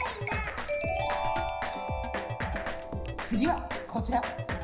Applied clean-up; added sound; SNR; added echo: none; Drum kit; 3 dB; reverberation time 0.9 s.